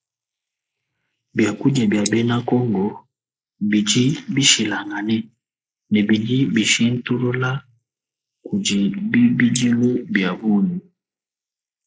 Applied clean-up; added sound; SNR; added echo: neural mask model Resemble Enhance denoiser.